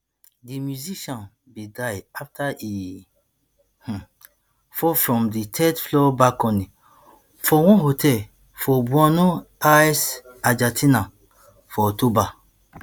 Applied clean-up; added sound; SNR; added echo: none; none; none; none.